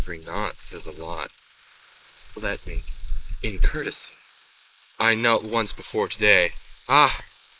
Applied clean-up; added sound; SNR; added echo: neural mask model Resemble Enhance denoiser.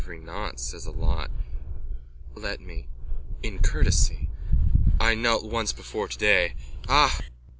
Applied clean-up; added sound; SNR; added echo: none; none; none; none.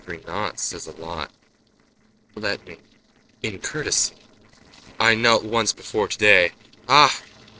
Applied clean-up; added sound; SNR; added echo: neural separator model SepFormer DNS4.